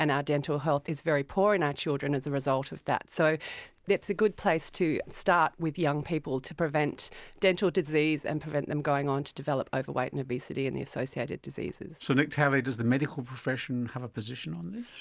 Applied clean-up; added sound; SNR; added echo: none; none; none; none.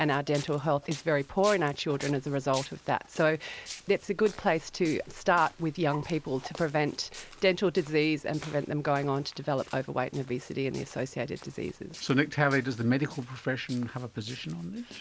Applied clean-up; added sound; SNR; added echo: none; Walk, footsteps; 19 dB; none.